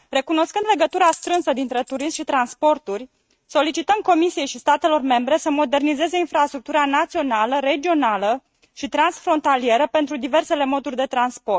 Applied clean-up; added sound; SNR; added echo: neural mask model RNNoise.